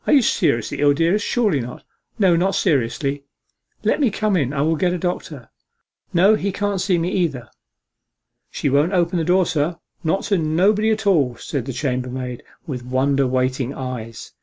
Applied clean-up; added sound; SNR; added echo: none; none; none; none.